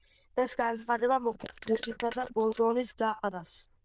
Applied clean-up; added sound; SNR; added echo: neural diffusion model UNIVERSE++.